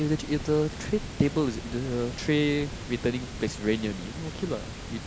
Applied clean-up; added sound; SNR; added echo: none; Water; 9 dB; none.